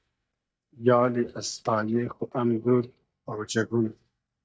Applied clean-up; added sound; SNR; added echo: neural mask model DeepFilterNet 3.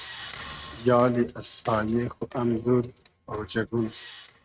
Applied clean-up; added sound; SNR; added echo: neural mask model RNNoise.